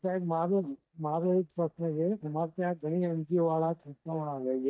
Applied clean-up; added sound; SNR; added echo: neural mask model DeepFilterNet 3.